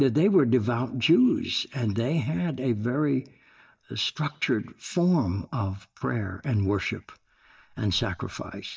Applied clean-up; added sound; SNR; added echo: neural mask model DeepFilterNet 3.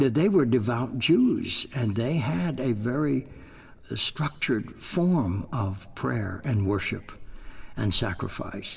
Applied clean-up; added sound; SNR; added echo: none; Thunder; 17 dB; reverberation time 0.5 s.